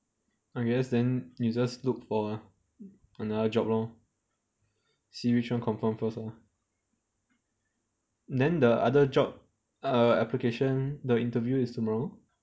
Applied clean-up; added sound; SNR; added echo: none; none; none; none.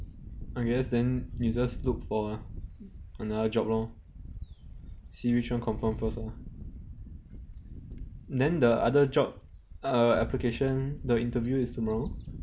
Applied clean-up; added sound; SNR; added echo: none; Wind / Bird; 10 dB; none.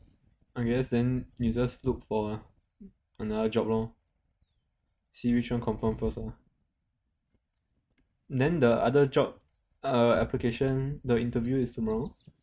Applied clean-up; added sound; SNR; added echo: neural mask model RNNoise.